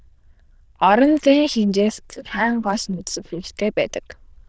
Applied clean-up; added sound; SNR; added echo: neural diffusion model UNIVERSE++.